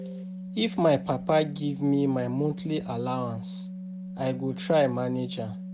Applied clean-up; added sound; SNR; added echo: none; Organ; 10 dB; none.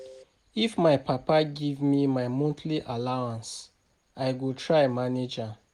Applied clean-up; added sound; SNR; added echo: none; none; none; none.